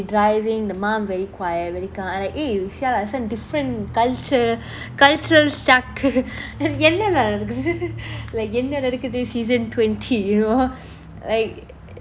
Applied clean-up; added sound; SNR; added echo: none; none; none; none.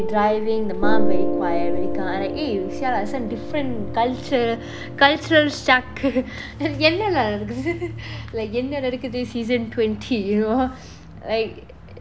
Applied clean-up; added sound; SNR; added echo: none; Piano; 2 dB; none.